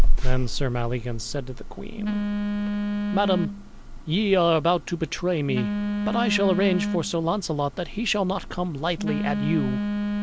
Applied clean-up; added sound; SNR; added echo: none; Telephone; -2 dB; none.